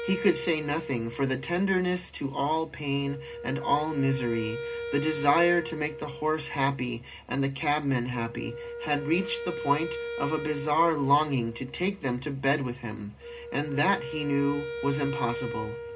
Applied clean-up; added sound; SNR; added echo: none; Wind instrument, woodwind instrument; 10 dB; reverberation time 0.2 s.